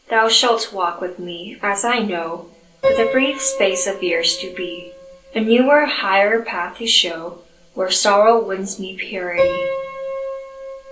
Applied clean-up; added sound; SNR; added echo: none; Piano; 8 dB; reverberation time 0.3 s.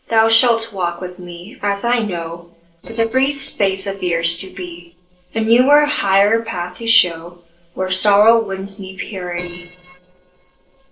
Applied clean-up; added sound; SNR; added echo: neural separator model SepFormer DNS4.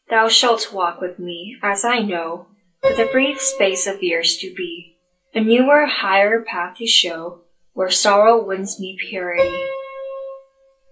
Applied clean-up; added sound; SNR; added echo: classical method WPE with log-MMSE.